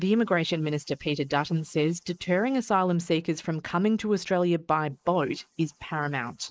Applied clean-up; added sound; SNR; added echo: neural mask model Resemble Enhance denoiser.